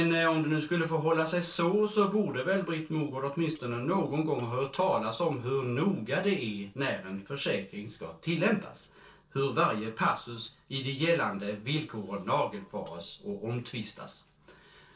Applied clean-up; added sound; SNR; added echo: neural separator model SepFormer DNS4.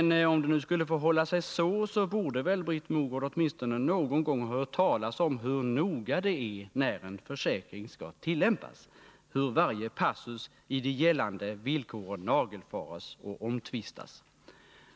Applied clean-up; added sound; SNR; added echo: none; none; none; none.